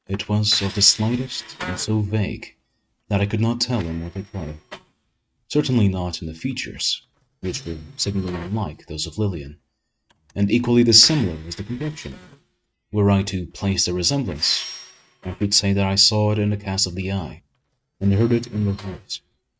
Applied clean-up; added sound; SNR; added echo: neural mask model RNNoise.